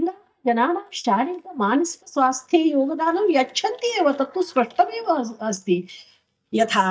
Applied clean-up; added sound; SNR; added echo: neural mask model DeepFilterNet 3.